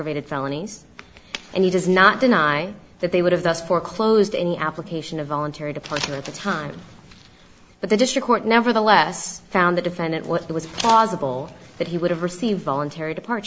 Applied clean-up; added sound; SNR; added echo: none; none; none; none.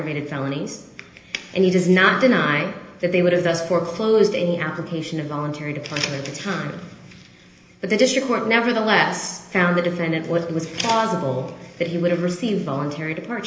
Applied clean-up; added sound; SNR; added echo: none; none; none; reverberation time 0.8 s.